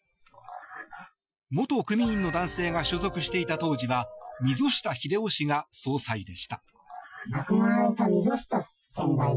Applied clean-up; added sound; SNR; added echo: classical method Wiener filter.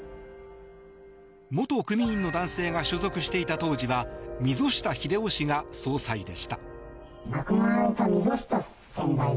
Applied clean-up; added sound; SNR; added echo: none; none; none; none.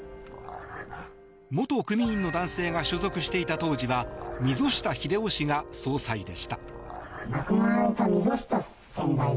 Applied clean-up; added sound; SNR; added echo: none; Dog; 15 dB; none.